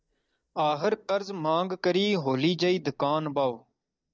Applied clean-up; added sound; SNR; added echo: neural mask model DeepFilterNet 3.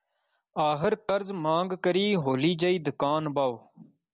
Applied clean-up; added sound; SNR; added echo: none; none; none; none.